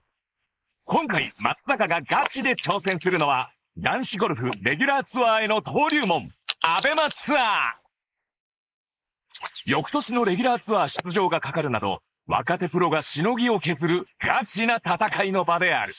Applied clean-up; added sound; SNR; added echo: neural mask model Resemble Enhance denoiser.